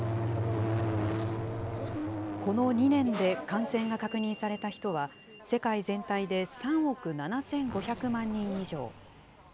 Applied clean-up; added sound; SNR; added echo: none; Zipper (clothing); 14 dB; none.